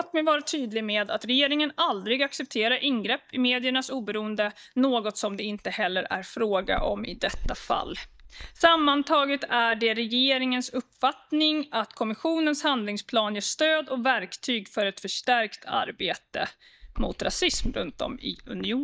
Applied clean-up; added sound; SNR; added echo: neural mask model DeepFilterNet 3.